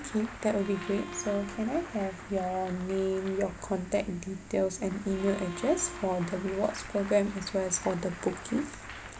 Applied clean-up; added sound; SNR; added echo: none; Applause + Bowed string instrument; 14 dB; none.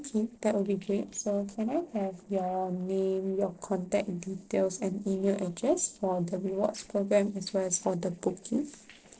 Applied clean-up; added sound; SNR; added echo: neural separator model SepFormer DNS4.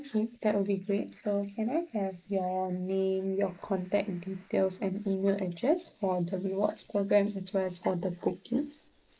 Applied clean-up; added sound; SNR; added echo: neural mask model Resemble Enhance denoiser.